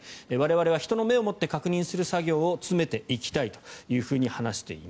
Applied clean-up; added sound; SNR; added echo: none; none; none; none.